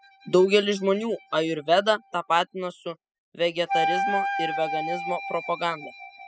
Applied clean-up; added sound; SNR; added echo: classical method spectral subtraction.